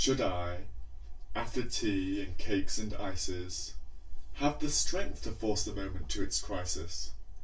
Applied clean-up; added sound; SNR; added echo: none; none; none; reverberation time 0.1 s.